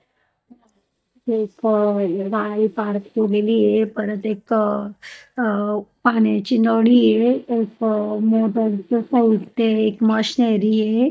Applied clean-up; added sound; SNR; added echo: neural mask model DeepFilterNet 3.